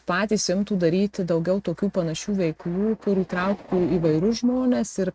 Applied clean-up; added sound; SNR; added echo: neural mask model RNNoise.